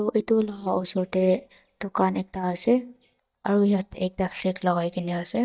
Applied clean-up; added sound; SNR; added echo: neural mask model DeepFilterNet 3.